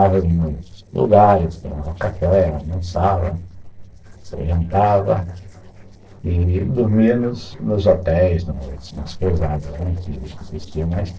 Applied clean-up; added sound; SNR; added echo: neural separator model SepFormer DNS4.